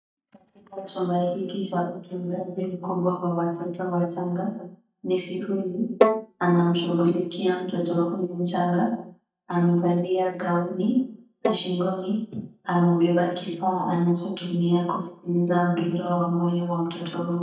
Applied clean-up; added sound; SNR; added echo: neural mask model DeepFilterNet 3.